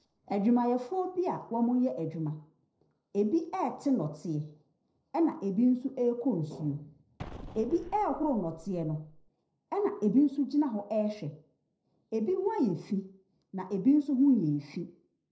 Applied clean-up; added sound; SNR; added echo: neural separator model SepFormer DNS4.